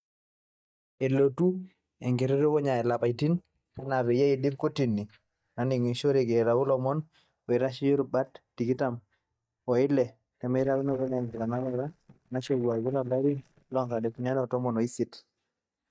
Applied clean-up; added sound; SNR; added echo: neural mask model DeepFilterNet 3.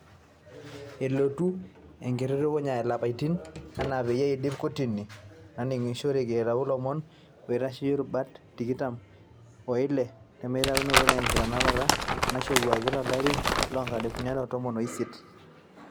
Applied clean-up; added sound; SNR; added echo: none; Crumpling, crinkling; -3 dB; none.